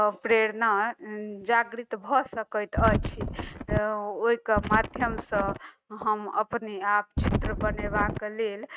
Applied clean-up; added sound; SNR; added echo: neural mask model RNNoise.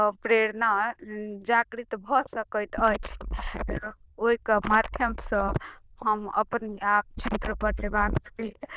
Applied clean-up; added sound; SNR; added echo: neural diffusion model UNIVERSE++.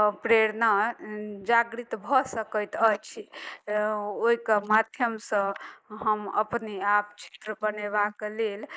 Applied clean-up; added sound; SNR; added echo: neural mask model Resemble Enhance denoiser.